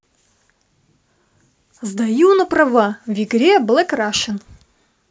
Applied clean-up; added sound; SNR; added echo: none; none; none; none.